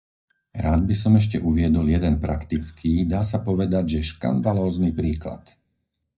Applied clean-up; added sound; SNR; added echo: neural mask model DeepFilterNet 3.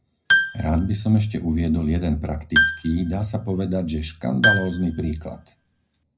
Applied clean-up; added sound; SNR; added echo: none; Piano; 2 dB; reverberation time 0.4 s.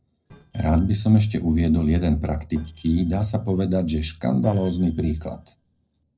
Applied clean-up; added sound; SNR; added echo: neural separator model SepFormer DNS4.